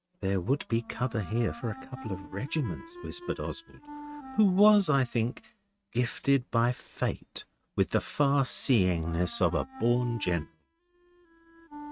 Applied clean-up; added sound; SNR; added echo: neural mask model RNNoise.